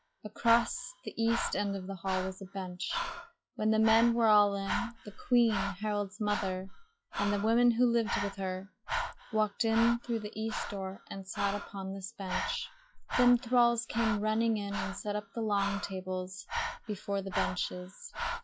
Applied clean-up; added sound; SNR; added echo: classical method log-MMSE.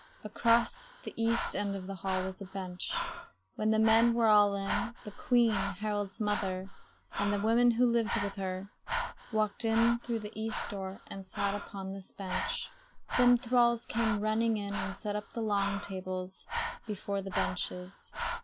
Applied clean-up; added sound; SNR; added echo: none; Breathing; 8 dB; none.